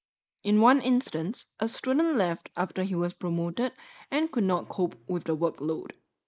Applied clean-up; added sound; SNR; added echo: neural mask model Resemble Enhance denoiser.